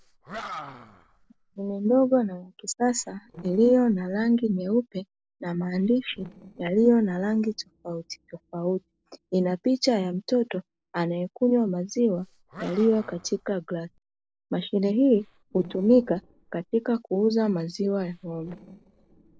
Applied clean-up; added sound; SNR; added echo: neural separator model SepFormer DNS4.